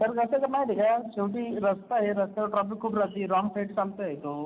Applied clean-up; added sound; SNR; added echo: none; none; none; none.